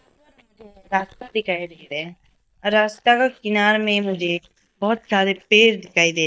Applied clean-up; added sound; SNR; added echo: neural mask model DeepFilterNet 3.